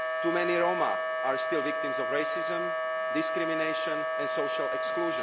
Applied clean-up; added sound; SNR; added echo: none; Wind instrument, woodwind instrument; -2 dB; none.